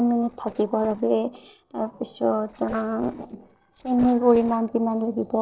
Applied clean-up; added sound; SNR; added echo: neural separator model SepFormer DNS4.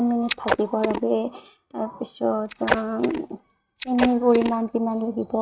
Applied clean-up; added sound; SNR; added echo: neural mask model RNNoise.